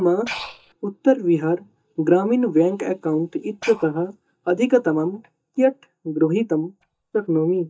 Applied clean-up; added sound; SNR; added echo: neural mask model DeepFilterNet 3.